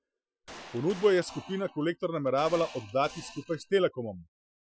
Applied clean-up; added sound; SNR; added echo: classical method Wiener filter.